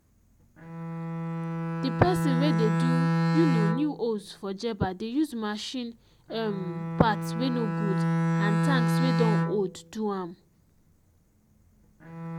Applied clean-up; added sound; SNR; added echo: none; Bowed string instrument; -2 dB; none.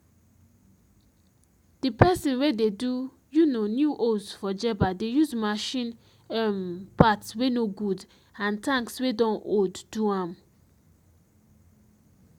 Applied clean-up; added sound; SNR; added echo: none; none; none; none.